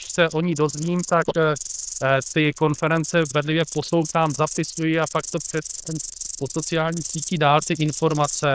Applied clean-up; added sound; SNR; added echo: neural diffusion model UNIVERSE++.